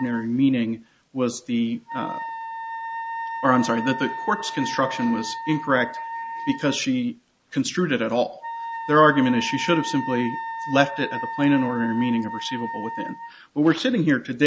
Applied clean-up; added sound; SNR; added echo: none; Wind instrument, woodwind instrument; 10 dB; none.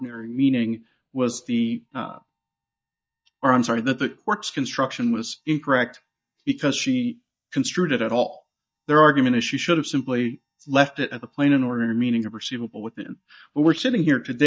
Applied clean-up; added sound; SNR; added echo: neural mask model DeepFilterNet 3.